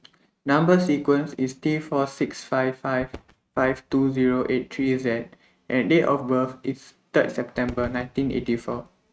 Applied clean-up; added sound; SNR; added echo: neural mask model RNNoise.